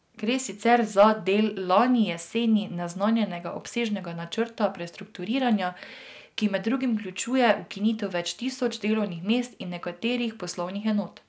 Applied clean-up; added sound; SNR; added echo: none; none; none; none.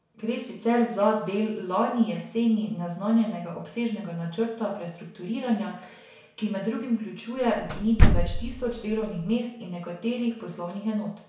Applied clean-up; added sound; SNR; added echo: none; Slam; -5 dB; reverberation time 0.6 s.